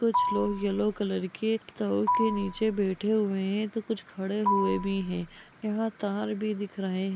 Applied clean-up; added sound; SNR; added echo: none; Marimba, xylophone; 4 dB; none.